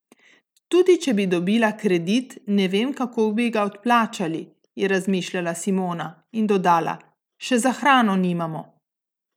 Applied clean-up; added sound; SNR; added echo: none; none; none; none.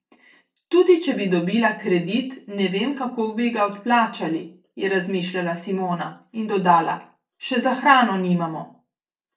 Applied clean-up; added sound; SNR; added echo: none; none; none; reverberation time 0.3 s.